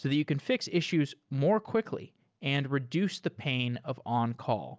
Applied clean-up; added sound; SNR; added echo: none; none; none; none.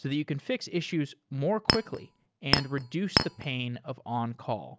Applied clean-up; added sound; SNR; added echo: none; Chink, clink; -2 dB; none.